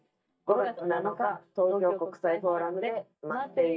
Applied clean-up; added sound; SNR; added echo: neural mask model DeepFilterNet 3.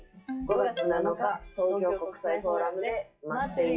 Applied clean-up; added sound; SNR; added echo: classical method WPE with log-MMSE.